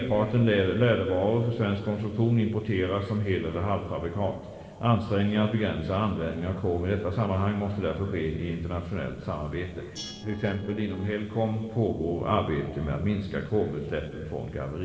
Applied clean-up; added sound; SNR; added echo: neural separator model SepFormer DNS4.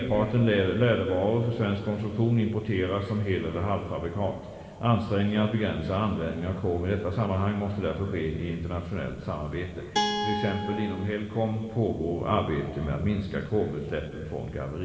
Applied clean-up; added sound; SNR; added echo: none; Guitar; 2 dB; reverberation time 2.3 s.